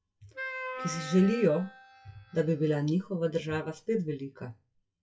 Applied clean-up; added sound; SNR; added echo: classical method WPE with log-MMSE.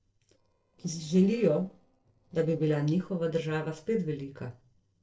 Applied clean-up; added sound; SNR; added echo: neural separator model SepFormer DNS4.